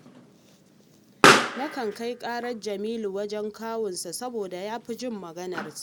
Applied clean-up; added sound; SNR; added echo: none; Explosion; -5 dB; none.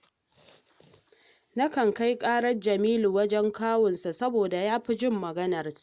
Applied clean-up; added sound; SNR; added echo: none; none; none; none.